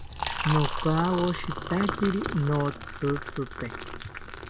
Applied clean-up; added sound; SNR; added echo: none; Liquid; 5 dB; none.